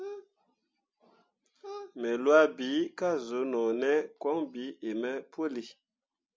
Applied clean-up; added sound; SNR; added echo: none; none; none; none.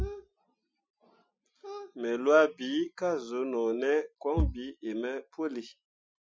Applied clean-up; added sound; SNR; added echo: classical method Wiener filter.